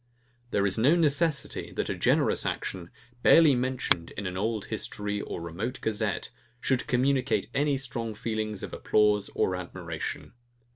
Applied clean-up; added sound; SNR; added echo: none; Finger snapping; 9 dB; none.